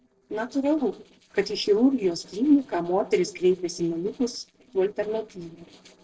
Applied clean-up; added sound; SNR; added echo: neural separator model SepFormer DNS4.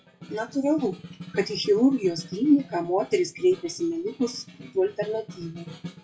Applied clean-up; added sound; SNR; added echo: classical method WPE with log-MMSE.